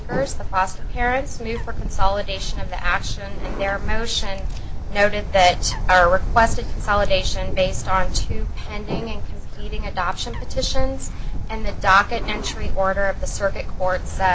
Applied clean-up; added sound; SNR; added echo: none; Bird; -1 dB; none.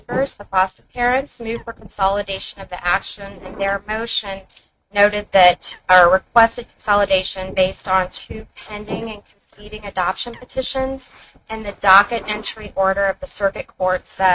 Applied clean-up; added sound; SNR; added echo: neural mask model RNNoise.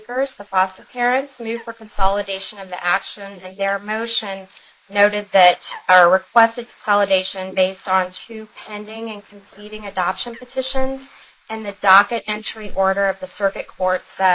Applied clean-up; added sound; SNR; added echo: neural mask model Resemble Enhance denoiser.